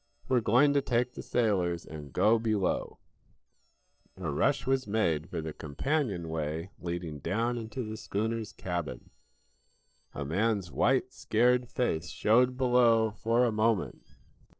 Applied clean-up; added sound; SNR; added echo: neural separator model SepFormer DNS4.